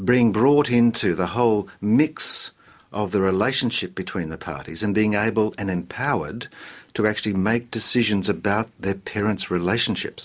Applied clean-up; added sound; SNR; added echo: none; none; none; none.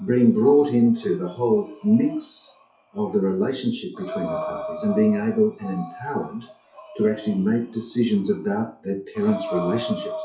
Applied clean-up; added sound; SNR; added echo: classical method WPE with log-MMSE.